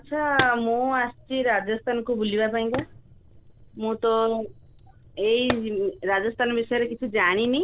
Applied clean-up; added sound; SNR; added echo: none; Fire; 13 dB; none.